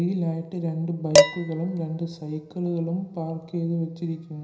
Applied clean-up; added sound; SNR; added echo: none; Dishes, pots, and pans; -3 dB; reverberation time 0.9 s.